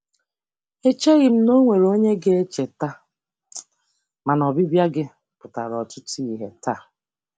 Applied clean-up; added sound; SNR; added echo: none; none; none; none.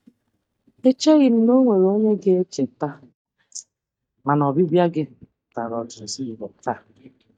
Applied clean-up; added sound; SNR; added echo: neural mask model DeepFilterNet 3.